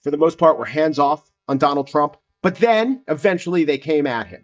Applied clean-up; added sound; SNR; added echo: neural mask model DeepFilterNet 3.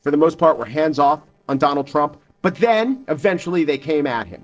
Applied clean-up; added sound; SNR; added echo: neural separator model SepFormer DNS4.